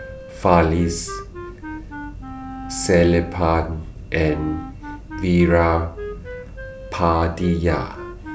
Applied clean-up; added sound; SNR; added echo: none; Wind instrument, woodwind instrument; 14 dB; none.